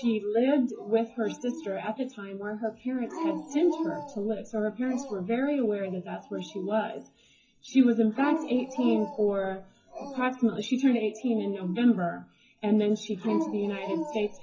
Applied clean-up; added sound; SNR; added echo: classical method WPE with log-MMSE.